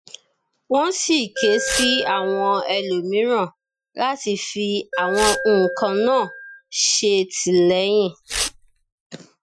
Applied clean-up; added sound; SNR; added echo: classical method Wiener filter.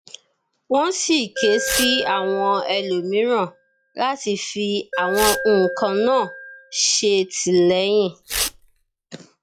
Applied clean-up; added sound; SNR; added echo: classical method log-MMSE.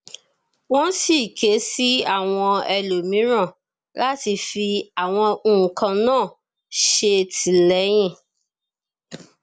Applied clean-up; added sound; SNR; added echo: none; none; none; none.